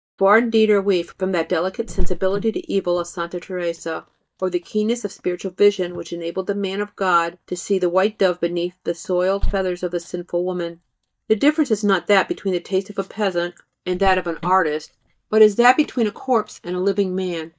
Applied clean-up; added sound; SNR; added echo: neural mask model DeepFilterNet 3.